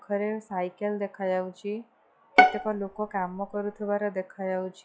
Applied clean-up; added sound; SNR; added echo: classical method log-MMSE.